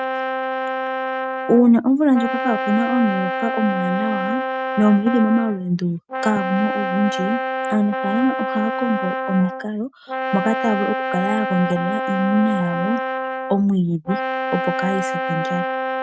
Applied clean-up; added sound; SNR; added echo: neural mask model RNNoise.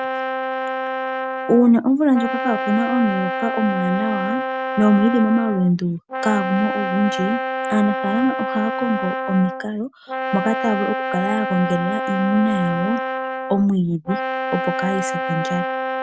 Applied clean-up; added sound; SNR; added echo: none; Brass instrument; 4 dB; none.